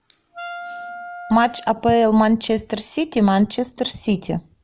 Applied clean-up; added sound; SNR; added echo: none; Wind instrument, woodwind instrument; 15 dB; none.